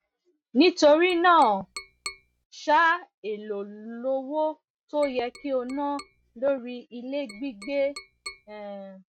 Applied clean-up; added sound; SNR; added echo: neural mask model RNNoise.